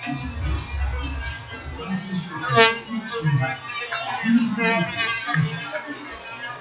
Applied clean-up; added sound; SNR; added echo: classical method WPE with log-MMSE.